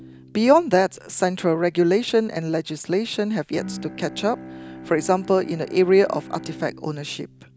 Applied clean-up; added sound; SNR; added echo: none; Bowed string instrument; 18 dB; none.